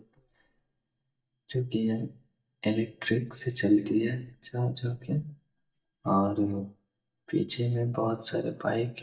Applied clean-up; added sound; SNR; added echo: neural mask model DeepFilterNet 3.